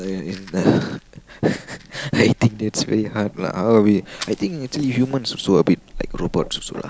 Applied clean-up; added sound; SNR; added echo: none; Fire; 19 dB; none.